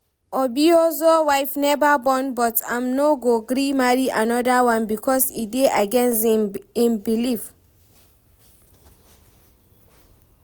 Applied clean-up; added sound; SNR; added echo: none; none; none; none.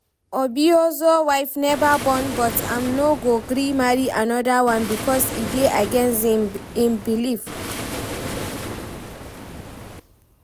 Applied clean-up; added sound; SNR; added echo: none; Waves, surf; 10 dB; none.